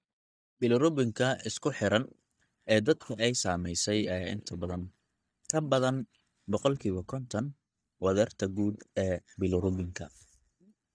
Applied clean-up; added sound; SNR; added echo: neural mask model DeepFilterNet 3.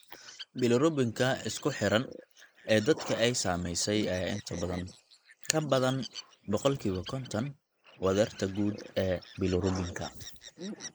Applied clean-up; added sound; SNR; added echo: neural mask model Resemble Enhance denoiser.